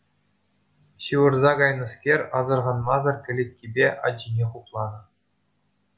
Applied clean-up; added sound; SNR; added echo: none; none; none; none.